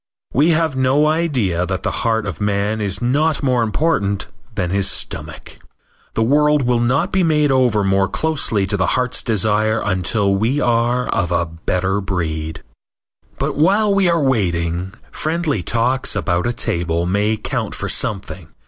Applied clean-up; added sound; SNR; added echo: none; none; none; none.